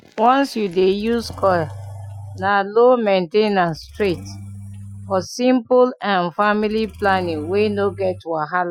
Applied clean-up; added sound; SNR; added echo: classical method Wiener filter.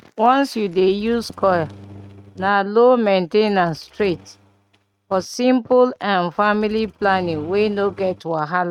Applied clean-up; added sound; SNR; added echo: neural mask model RNNoise.